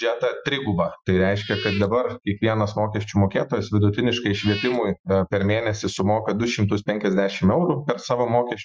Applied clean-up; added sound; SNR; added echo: classical method Wiener filter.